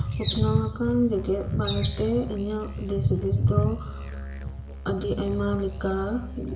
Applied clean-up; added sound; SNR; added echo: none; Musical instrument; 11 dB; reverberation time 0.7 s.